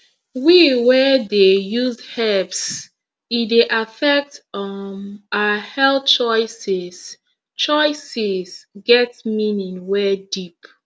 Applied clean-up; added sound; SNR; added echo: none; none; none; none.